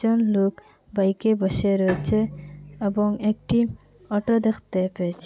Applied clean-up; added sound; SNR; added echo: none; Bowed string instrument; 18 dB; none.